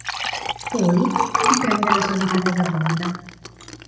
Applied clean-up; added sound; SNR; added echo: none; Liquid; 0 dB; reverberation time 0.7 s.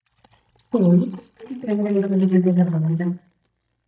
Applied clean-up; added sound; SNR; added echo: neural mask model DeepFilterNet 3.